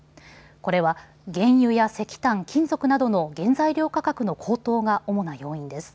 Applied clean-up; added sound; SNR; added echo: none; none; none; none.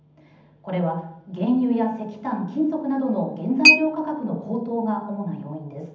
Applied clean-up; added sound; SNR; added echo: none; Chink, clink; 2 dB; reverberation time 0.8 s.